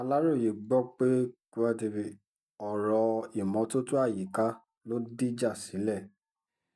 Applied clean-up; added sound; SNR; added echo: neural mask model DeepFilterNet 3.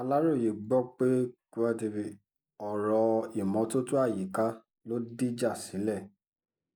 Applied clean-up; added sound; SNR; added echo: neural mask model Resemble Enhance denoiser.